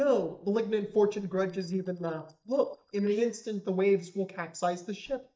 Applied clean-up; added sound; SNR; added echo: neural mask model DeepFilterNet 3.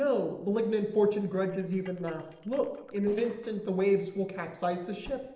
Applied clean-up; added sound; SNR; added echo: neural separator model SepFormer DNS4.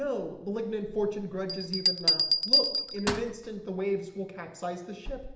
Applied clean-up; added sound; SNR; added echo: none; Bell; -2 dB; reverberation time 0.8 s.